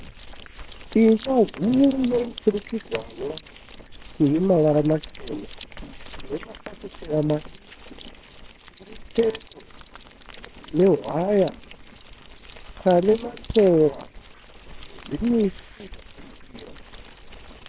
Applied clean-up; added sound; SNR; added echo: neural separator model SepFormer WHAMR!.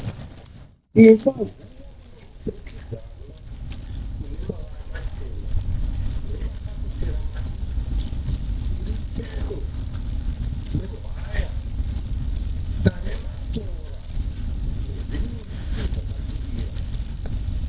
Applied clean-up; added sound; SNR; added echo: neural mask model DeepFilterNet 3.